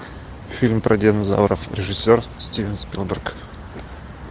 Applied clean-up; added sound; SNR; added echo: none; none; none; none.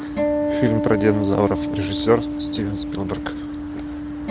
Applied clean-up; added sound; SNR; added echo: none; Acoustic guitar; 1 dB; none.